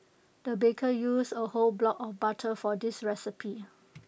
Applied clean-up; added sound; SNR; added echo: none; none; none; none.